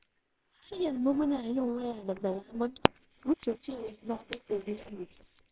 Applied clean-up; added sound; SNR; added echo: neural separator model SepFormer WHAMR!.